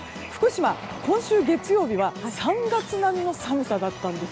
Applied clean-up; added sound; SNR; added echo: none; Engine / Drill + Bird / Ocean; 17 dB; none.